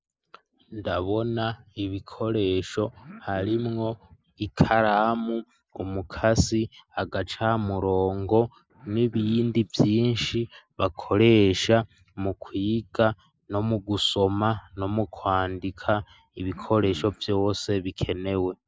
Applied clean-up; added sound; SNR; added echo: neural mask model Resemble Enhance denoiser.